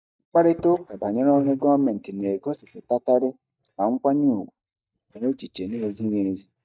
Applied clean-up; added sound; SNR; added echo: neural mask model DeepFilterNet 3.